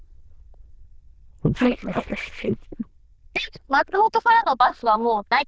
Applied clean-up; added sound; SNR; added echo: neural diffusion model UNIVERSE++.